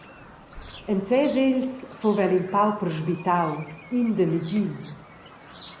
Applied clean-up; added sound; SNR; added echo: none; Bird vocalization, bird call, bird song; 14 dB; none.